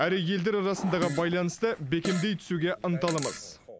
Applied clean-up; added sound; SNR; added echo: none; Fart; 11 dB; none.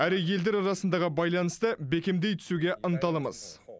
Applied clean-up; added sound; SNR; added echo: none; none; none; none.